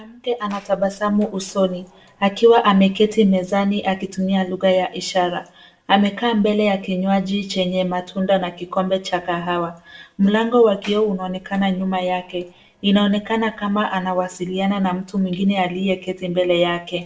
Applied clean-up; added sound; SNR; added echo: neural separator model SepFormer DNS4.